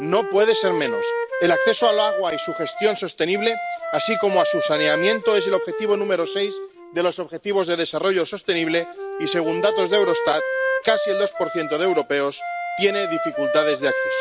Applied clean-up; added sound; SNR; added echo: none; Wind instrument, woodwind instrument; 4 dB; none.